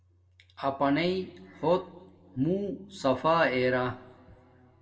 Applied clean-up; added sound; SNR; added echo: none; none; none; reverberation time 1.2 s.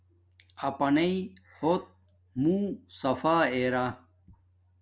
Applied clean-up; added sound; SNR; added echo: none; none; none; none.